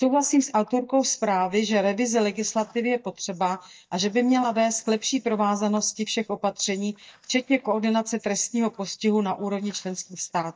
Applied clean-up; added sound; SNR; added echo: neural mask model DeepFilterNet 3.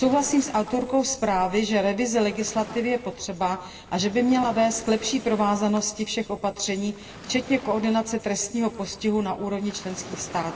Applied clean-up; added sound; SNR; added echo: none; Waves, surf; 18 dB; reverberation time 1.7 s.